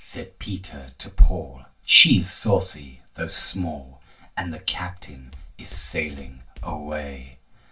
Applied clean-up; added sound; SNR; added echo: none; Walk, footsteps; 14 dB; reverberation time 0.2 s.